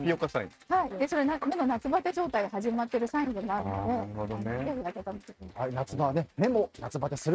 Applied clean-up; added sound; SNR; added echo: neural mask model RNNoise.